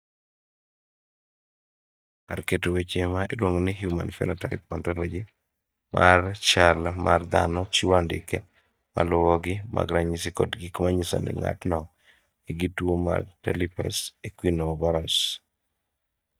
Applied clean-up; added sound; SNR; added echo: neural mask model DeepFilterNet 3.